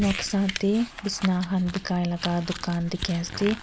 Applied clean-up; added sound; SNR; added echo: none; Crumpling, crinkling; 11 dB; none.